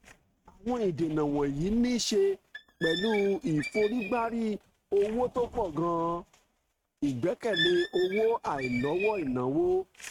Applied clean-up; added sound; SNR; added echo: neural mask model RNNoise.